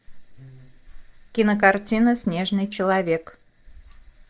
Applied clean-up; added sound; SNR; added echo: neural separator model SepFormer DNS4.